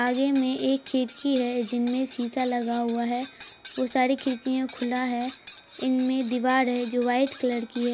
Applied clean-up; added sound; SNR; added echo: none; Cutlery, silverware; 14 dB; none.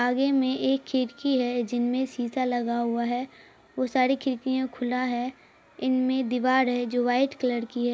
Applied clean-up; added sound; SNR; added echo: none; none; none; none.